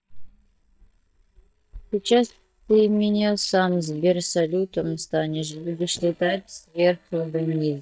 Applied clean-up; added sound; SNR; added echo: neural mask model DeepFilterNet 3.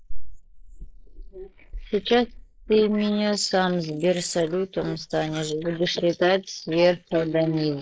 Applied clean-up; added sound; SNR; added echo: neural mask model Resemble Enhance denoiser.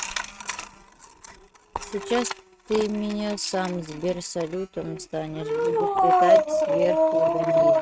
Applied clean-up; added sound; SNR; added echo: neural mask model RNNoise.